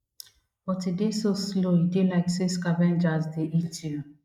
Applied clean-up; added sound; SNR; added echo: neural mask model Resemble Enhance denoiser.